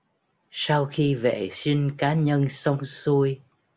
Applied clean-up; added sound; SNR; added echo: none; none; none; none.